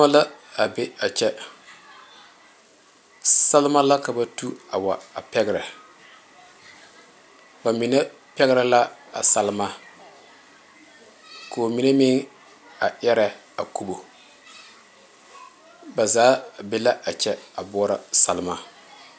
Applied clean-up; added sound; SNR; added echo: none; none; none; none.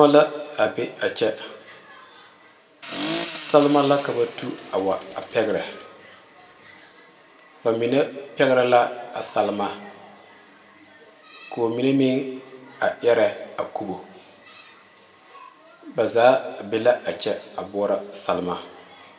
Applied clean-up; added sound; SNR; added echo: none; Accelerating, revving, vroom; 10 dB; reverberation time 1.6 s.